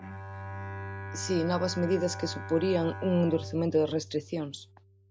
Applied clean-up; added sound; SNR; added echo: none; Bowed string instrument; 10 dB; none.